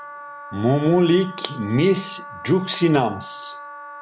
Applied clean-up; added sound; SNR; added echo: none; Wind instrument, woodwind instrument; 15 dB; none.